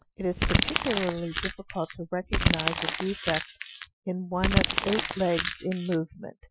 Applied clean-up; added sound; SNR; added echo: classical method Wiener filter.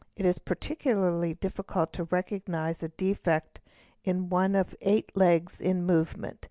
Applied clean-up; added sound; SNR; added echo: none; none; none; none.